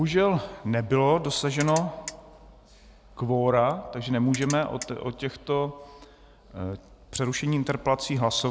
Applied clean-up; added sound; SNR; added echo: none; Ratchet, pawl; 12 dB; none.